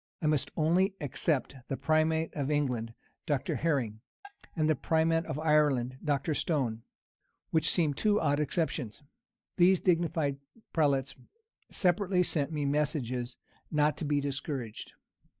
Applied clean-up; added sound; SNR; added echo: neural mask model DeepFilterNet 3.